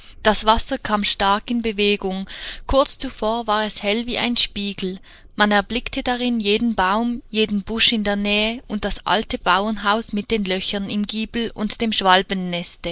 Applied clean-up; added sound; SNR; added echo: neural mask model Resemble Enhance denoiser.